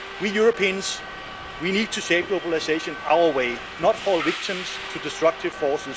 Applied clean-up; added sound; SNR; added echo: none; Subway, metro, underground; 11 dB; none.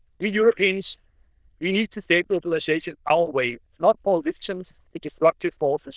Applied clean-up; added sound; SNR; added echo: neural diffusion model UNIVERSE++.